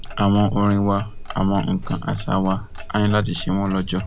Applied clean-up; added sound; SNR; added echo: none; Clock; 10 dB; none.